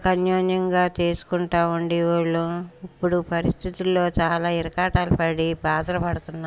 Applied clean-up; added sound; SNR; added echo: none; none; none; none.